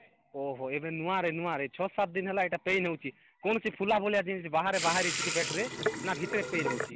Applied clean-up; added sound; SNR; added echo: none; Sink (filling or washing) / Water tap, faucet; 2 dB; none.